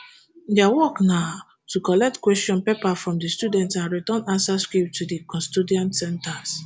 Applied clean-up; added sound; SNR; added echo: none; none; none; none.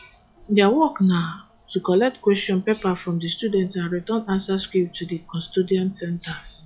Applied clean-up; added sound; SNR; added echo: classical method log-MMSE.